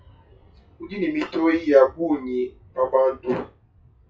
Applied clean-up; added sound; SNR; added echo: classical method WPE with log-MMSE.